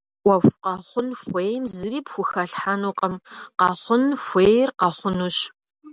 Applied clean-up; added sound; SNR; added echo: none; none; none; none.